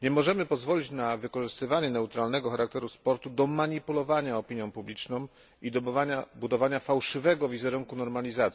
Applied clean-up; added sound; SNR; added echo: none; none; none; none.